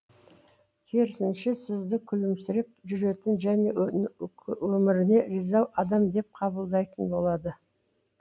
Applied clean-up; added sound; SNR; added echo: none; none; none; none.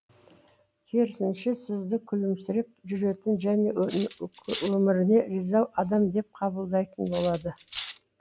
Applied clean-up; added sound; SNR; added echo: none; Cutlery, silverware; 15 dB; none.